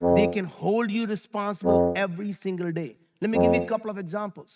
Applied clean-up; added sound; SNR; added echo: neural mask model RNNoise.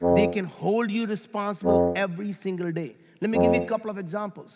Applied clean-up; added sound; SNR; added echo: none; Wind instrument, woodwind instrument; -5 dB; none.